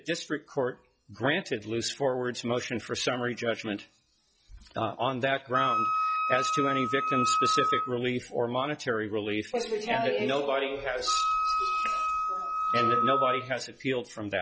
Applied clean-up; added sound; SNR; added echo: classical method log-MMSE.